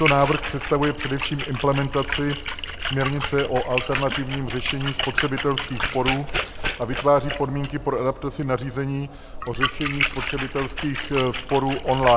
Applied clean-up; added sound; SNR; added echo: none; Splash, splatter; 4 dB; none.